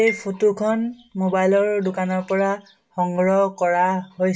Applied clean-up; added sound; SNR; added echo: none; Marimba, xylophone; 16 dB; reverberation time 0.2 s.